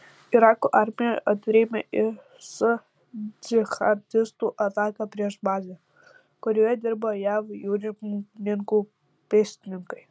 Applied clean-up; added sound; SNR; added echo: none; none; none; none.